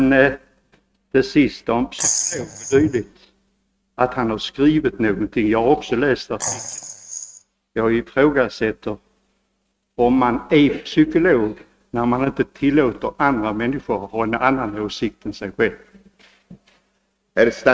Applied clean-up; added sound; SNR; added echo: neural mask model RNNoise.